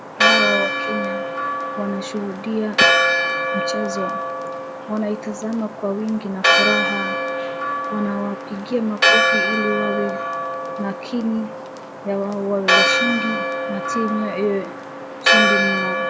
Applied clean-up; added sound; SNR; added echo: none; Church bell; -5 dB; none.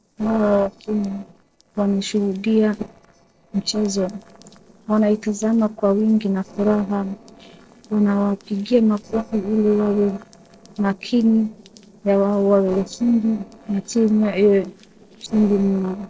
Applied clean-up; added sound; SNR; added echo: neural separator model SepFormer DNS4.